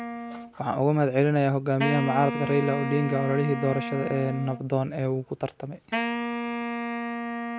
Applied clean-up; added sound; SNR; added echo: none; Wind instrument, woodwind instrument; 6 dB; none.